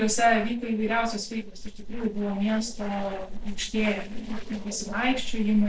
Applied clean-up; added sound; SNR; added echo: neural separator model SepFormer DNS4.